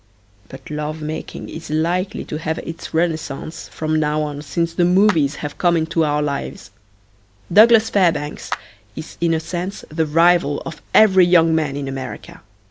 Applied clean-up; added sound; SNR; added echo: none; Clapping; 15 dB; none.